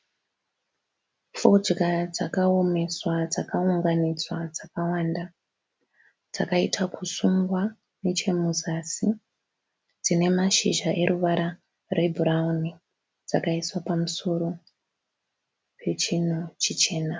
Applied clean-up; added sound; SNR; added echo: none; none; none; none.